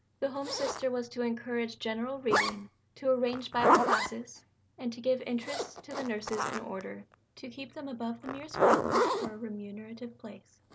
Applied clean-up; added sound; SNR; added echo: none; Zipper (clothing); -2 dB; none.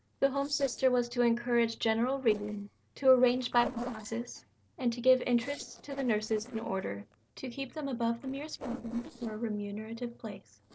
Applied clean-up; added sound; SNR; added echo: neural separator model SepFormer DNS4.